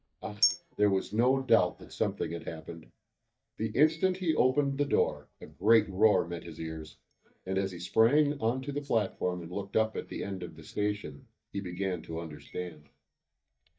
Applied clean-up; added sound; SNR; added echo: neural mask model DeepFilterNet 3.